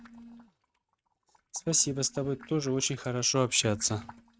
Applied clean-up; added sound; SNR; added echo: neural mask model RNNoise.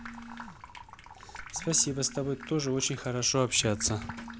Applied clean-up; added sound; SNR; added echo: none; Sink (filling or washing) / Water tap, faucet + Telephone; 13 dB; none.